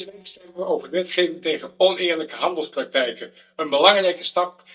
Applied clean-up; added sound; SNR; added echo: neural mask model DeepFilterNet 3.